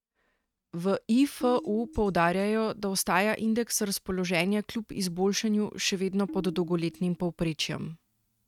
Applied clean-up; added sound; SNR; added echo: neural mask model RNNoise.